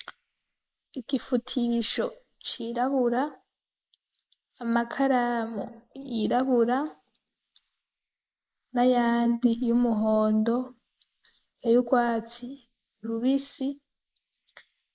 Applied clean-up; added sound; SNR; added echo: neural mask model Resemble Enhance denoiser.